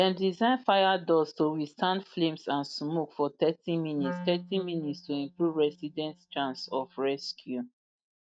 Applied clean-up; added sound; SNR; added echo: neural mask model DeepFilterNet 3.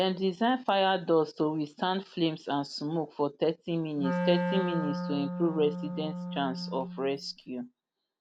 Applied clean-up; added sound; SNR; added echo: none; Wind instrument, woodwind instrument; 4 dB; none.